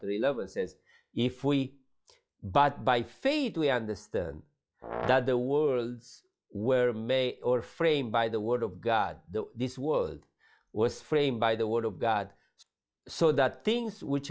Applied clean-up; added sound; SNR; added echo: classical method log-MMSE.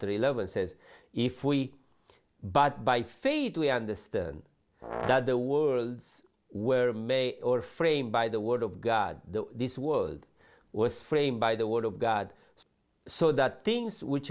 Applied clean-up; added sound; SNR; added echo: none; Brass instrument; 10 dB; none.